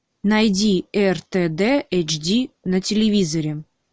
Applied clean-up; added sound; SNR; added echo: none; none; none; none.